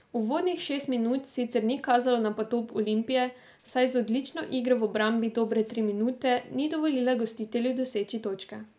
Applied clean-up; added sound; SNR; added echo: none; Tambourine; 18 dB; none.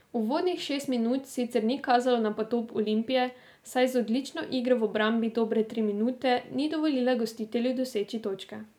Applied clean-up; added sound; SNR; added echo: none; none; none; none.